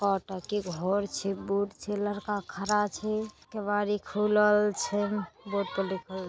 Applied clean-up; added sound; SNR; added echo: none; none; none; none.